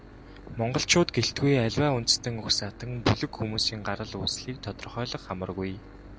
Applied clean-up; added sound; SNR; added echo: none; Engine / Boat, Water vehicle; 17 dB; none.